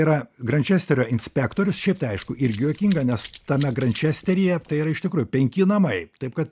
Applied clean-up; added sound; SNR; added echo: none; Run; 20 dB; none.